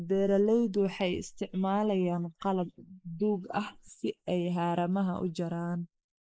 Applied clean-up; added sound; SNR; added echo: neural mask model Resemble Enhance denoiser.